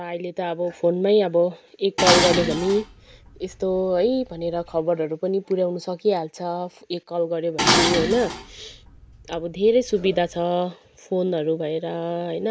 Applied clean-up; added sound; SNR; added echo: none; Dishes, pots, and pans; 2 dB; none.